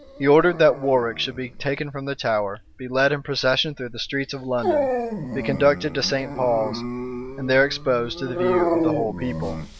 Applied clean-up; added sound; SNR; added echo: none; Dog; 6 dB; none.